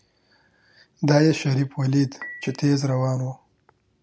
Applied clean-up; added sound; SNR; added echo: none; Dishes, pots, and pans / Chink, clink; 18 dB; none.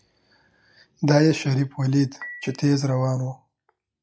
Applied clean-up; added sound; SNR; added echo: classical method log-MMSE.